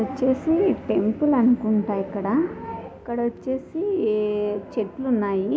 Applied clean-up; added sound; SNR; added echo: none; none; none; none.